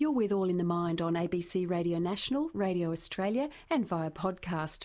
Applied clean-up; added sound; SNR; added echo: none; none; none; none.